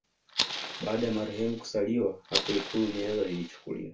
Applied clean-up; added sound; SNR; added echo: none; Fire; 6 dB; reverberation time 0.2 s.